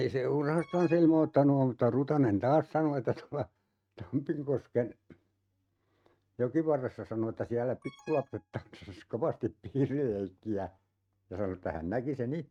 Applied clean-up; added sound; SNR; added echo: neural mask model RNNoise.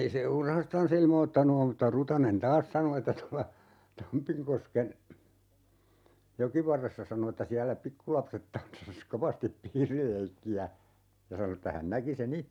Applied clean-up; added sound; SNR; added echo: none; none; none; none.